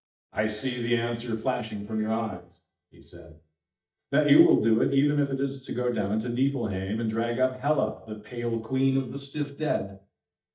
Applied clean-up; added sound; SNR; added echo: neural mask model DeepFilterNet 3.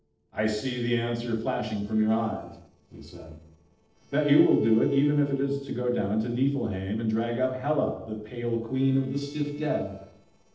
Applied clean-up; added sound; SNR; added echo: neural separator model SepFormer DNS4.